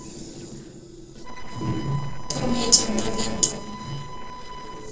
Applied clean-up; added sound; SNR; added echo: neural separator model SepFormer DNS4.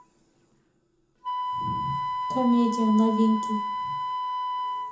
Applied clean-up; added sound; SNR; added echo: none; Wind instrument, woodwind instrument; 3 dB; reverberation time 0.6 s.